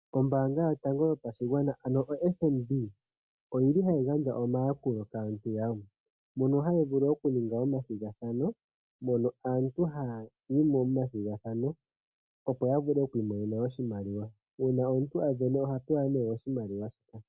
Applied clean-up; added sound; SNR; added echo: none; none; none; none.